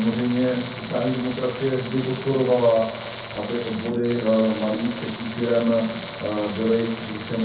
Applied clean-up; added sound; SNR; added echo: none; Tools; 10 dB; reverberation time 0.6 s.